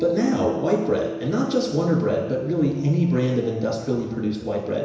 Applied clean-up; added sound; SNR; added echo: none; Piano; 13 dB; reverberation time 1.0 s.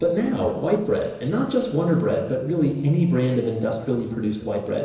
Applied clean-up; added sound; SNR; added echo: neural separator model SepFormer DNS4.